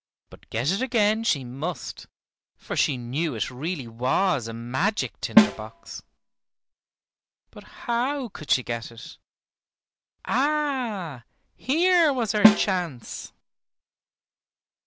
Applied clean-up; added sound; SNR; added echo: none; Snare drum; -5 dB; none.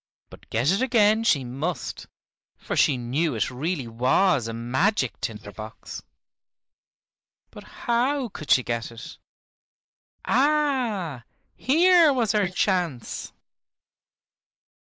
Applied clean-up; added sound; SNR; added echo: neural mask model Resemble Enhance denoiser.